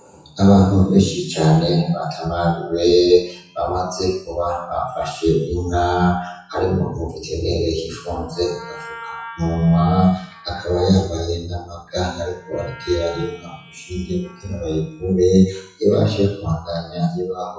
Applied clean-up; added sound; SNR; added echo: classical method WPE with log-MMSE.